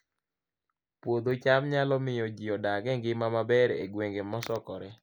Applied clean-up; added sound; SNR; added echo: none; none; none; none.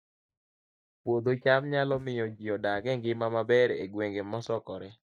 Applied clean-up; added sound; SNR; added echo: neural mask model DeepFilterNet 3.